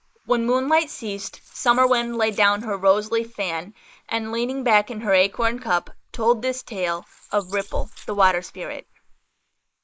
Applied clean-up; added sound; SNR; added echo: neural mask model Resemble Enhance denoiser.